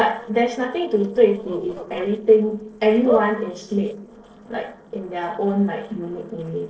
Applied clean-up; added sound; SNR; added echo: neural separator model SepFormer DNS4.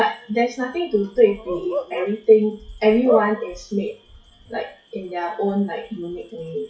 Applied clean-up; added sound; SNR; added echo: classical method WPE with log-MMSE.